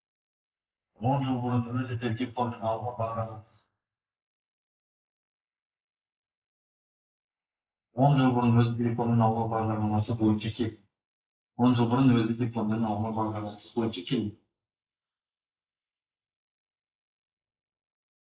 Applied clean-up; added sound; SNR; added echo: neural mask model Resemble Enhance denoiser.